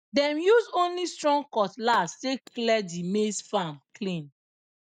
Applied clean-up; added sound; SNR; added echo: neural mask model DeepFilterNet 3.